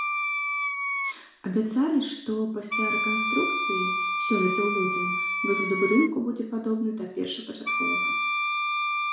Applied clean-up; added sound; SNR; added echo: none; Wind instrument, woodwind instrument; 0 dB; reverberation time 0.6 s.